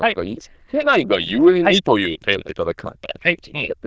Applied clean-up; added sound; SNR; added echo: neural diffusion model UNIVERSE++.